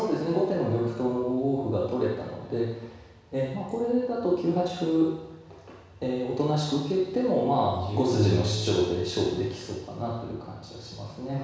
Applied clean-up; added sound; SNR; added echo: none; none; none; reverberation time 1.1 s.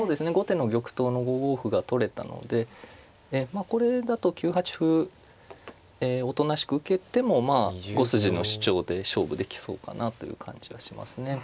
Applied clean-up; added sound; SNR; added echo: none; none; none; none.